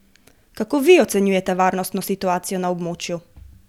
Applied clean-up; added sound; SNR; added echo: none; none; none; none.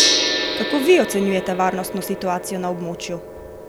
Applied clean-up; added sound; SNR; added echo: none; Gong; 2 dB; none.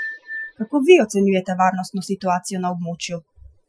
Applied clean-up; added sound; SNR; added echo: classical method Wiener filter.